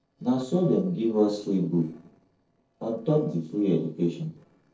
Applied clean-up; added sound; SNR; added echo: neural separator model SepFormer DNS4.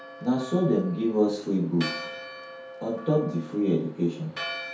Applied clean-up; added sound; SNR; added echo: none; Church bell; 12 dB; reverberation time 0.6 s.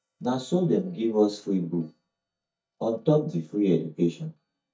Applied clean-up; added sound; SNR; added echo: neural mask model DeepFilterNet 3.